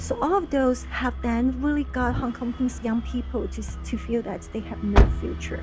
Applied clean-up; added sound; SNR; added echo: none; Engine starting; 3 dB; none.